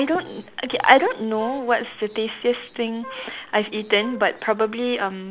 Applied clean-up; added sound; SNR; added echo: none; Wind instrument, woodwind instrument; 19 dB; none.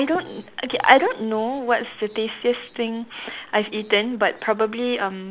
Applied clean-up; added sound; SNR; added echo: none; none; none; none.